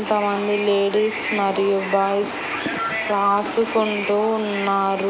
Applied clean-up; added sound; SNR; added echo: none; Gunshot, gunfire + Whoosh, swoosh, swish; 19 dB; none.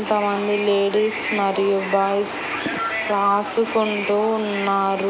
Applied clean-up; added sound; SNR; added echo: none; none; none; none.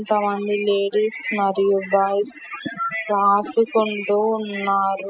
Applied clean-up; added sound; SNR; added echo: classical method spectral subtraction.